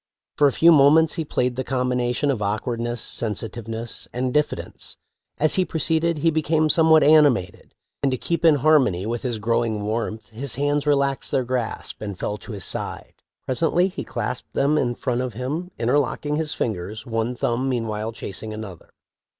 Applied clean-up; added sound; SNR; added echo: none; none; none; none.